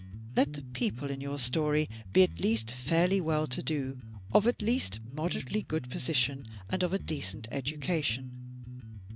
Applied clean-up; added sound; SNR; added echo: none; Bass guitar; 10 dB; none.